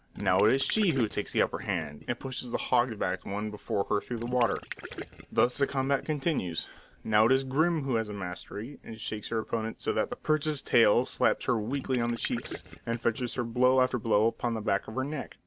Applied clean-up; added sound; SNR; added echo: none; Gurgling; 15 dB; none.